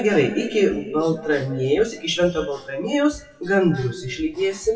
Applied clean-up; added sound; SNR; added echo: classical method WPE with log-MMSE.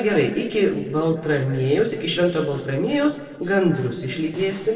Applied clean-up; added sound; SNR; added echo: neural separator model SepFormer DNS4.